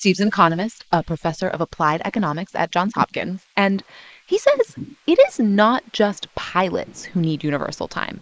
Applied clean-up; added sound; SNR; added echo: neural mask model Resemble Enhance denoiser.